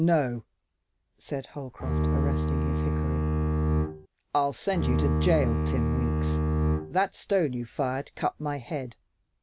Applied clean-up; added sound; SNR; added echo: none; Bowed string instrument; -5 dB; none.